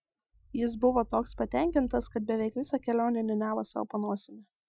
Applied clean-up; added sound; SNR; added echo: classical method Wiener filter.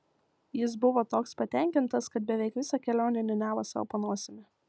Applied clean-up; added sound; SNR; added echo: none; none; none; none.